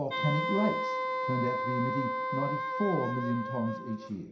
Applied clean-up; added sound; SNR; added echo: none; Wind instrument, woodwind instrument; 1 dB; reverberation time 0.5 s.